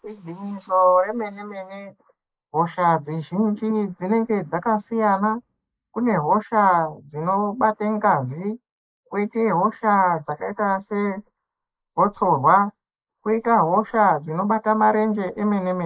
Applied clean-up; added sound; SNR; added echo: neural mask model Resemble Enhance denoiser.